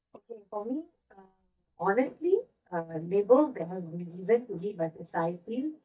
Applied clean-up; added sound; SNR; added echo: neural mask model DeepFilterNet 3.